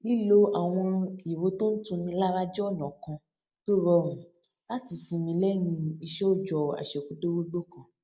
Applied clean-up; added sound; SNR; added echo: neural mask model Resemble Enhance denoiser.